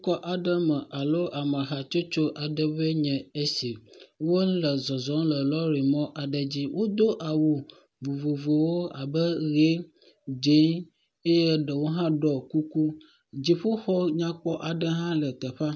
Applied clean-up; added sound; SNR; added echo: none; none; none; none.